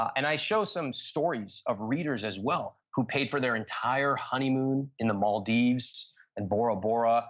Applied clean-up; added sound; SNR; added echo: none; none; none; none.